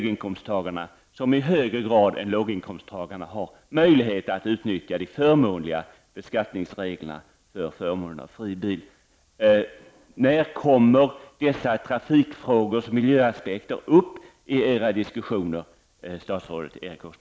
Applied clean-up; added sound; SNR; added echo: none; none; none; none.